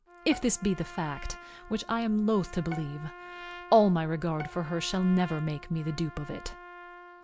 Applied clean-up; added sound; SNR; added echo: none; Trumpet + Bowed string instrument; 16 dB; none.